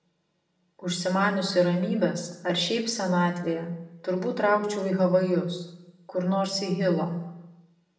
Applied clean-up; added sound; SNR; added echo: none; none; none; reverberation time 0.7 s.